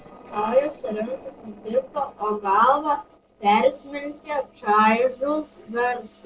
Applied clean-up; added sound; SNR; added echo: neural separator model SepFormer DNS4.